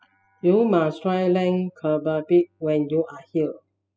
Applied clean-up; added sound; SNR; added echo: classical method spectral subtraction.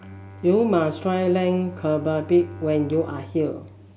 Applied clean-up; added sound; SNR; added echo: none; Bowed string instrument; 17 dB; none.